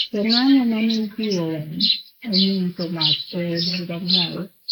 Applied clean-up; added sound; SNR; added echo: neural mask model Resemble Enhance denoiser.